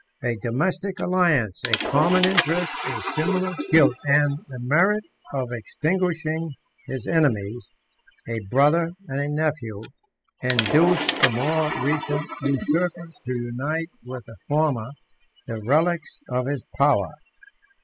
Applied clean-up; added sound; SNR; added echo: classical method spectral subtraction.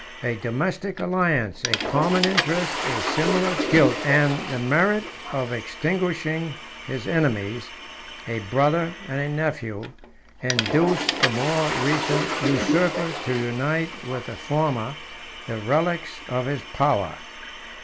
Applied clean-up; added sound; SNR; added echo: none; Toilet flush / Water; 5 dB; none.